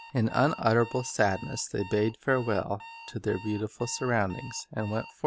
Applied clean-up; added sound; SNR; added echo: none; Alarm; 18 dB; none.